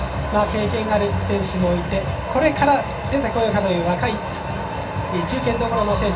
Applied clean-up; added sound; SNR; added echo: none; none; none; reverberation time 0.2 s.